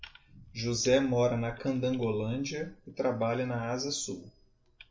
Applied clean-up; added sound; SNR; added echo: none; none; none; none.